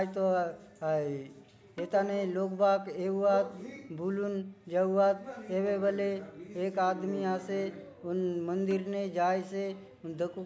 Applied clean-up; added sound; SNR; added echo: none; Percussion; 20 dB; none.